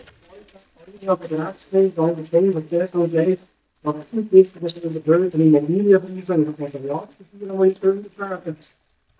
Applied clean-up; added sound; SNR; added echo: neural mask model DeepFilterNet 3.